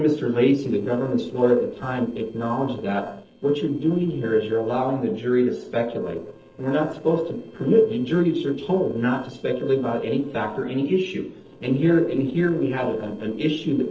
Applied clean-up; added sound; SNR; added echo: neural separator model SepFormer DNS4.